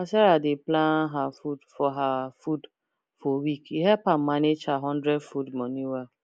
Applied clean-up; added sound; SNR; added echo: none; none; none; none.